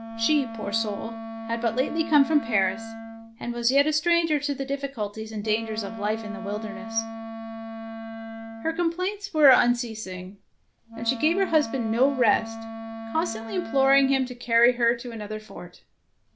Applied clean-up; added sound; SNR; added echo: none; Wind instrument, woodwind instrument; 11 dB; none.